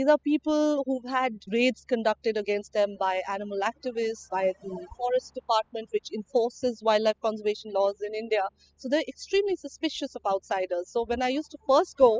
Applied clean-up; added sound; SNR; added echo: classical method spectral subtraction.